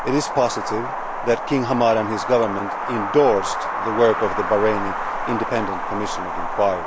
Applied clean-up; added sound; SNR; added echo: none; Wind; 4 dB; none.